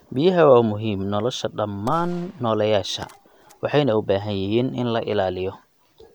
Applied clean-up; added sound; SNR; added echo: none; Gunshot, gunfire; 20 dB; none.